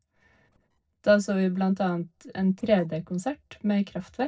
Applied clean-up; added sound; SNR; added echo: neural separator model SepFormer DNS4.